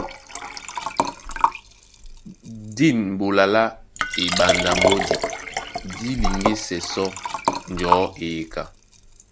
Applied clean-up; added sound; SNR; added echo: none; Liquid; 1 dB; none.